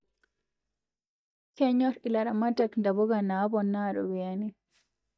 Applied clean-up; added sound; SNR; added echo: neural mask model DeepFilterNet 3.